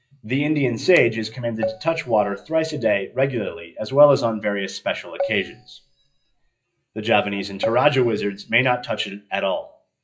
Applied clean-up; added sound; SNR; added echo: classical method WPE with log-MMSE.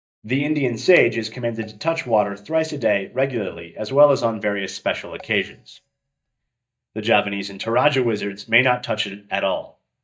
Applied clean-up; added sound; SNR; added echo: neural mask model DeepFilterNet 3.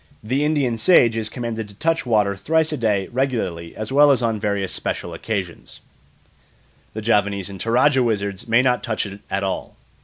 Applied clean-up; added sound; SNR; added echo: none; none; none; none.